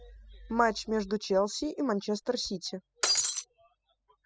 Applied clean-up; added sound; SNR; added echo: classical method spectral subtraction.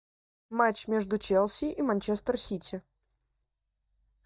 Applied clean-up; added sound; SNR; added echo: neural mask model DeepFilterNet 3.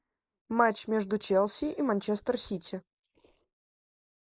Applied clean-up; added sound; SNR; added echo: neural mask model Resemble Enhance denoiser.